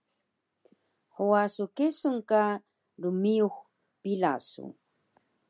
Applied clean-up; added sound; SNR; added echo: none; none; none; none.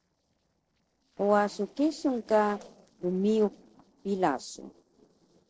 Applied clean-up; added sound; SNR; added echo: neural separator model SepFormer DNS4.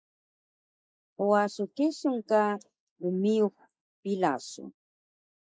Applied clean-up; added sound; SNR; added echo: neural mask model Resemble Enhance denoiser.